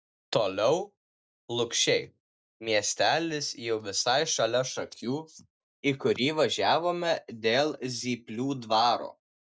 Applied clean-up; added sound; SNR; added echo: none; none; none; none.